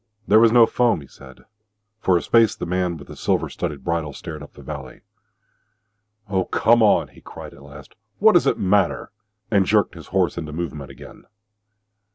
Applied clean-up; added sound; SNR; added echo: none; none; none; none.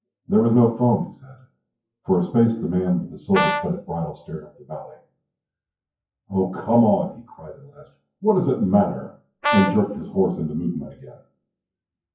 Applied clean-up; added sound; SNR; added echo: classical method WPE with log-MMSE.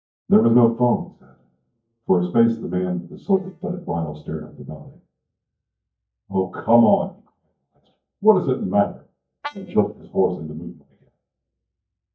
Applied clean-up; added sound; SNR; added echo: neural mask model DeepFilterNet 3.